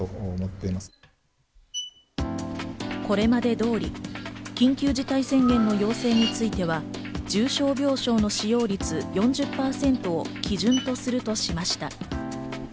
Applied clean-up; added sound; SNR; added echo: none; Screech + Breathing; 17 dB; none.